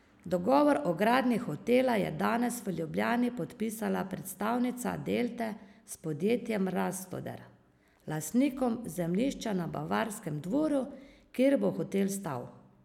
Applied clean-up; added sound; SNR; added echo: none; none; none; none.